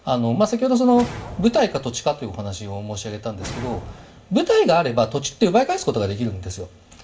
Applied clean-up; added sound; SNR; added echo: none; Whoosh, swoosh, swish; 16 dB; reverberation time 0.3 s.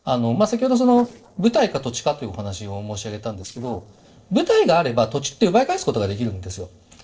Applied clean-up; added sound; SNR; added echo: neural separator model SepFormer DNS4.